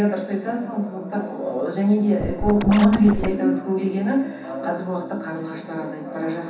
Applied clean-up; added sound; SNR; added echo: none; Scratching (performance technique); 5 dB; reverberation time 0.7 s.